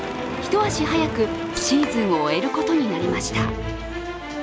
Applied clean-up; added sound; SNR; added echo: none; Coin (dropping); 12 dB; none.